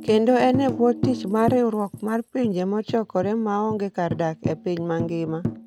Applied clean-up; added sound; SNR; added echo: none; Tambourine; 9 dB; none.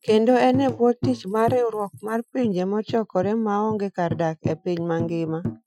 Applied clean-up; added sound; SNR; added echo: classical method Wiener filter.